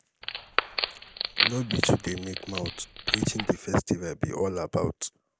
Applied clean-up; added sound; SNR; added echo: none; Wood; 1 dB; none.